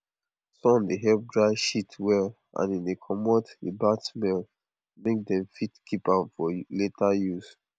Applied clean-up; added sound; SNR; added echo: none; none; none; none.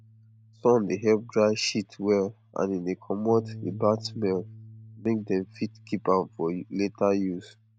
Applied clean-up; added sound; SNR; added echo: none; Bass guitar; 19 dB; none.